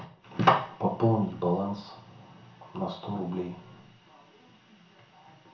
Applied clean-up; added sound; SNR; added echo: none; none; none; reverberation time 0.6 s.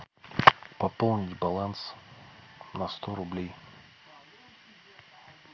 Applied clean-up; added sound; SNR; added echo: none; none; none; none.